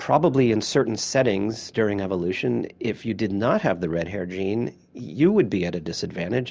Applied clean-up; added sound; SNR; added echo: none; none; none; none.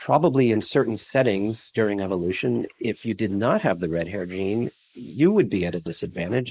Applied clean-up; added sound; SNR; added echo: neural mask model Resemble Enhance denoiser.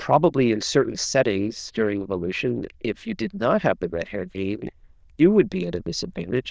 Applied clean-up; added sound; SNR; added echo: neural diffusion model UNIVERSE++.